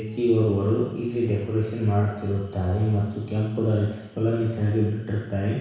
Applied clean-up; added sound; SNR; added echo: none; none; none; reverberation time 1.1 s.